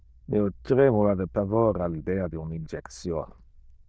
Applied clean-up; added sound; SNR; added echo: neural diffusion model UNIVERSE++.